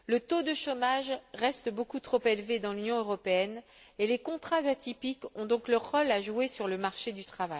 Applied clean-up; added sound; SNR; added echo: none; none; none; none.